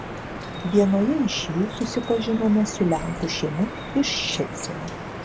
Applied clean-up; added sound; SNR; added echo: none; Drip; 9 dB; none.